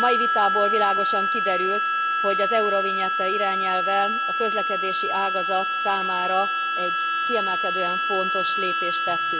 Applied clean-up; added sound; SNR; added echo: none; Harmonica; -4 dB; none.